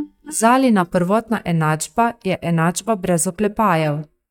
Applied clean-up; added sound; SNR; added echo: neural mask model DeepFilterNet 3.